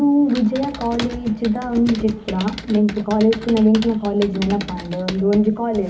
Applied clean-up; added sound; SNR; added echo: none; Computer keyboard; 14 dB; reverberation time 0.4 s.